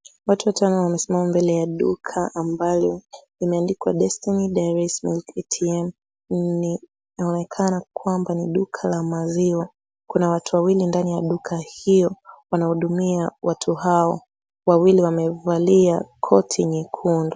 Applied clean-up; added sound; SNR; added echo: none; none; none; none.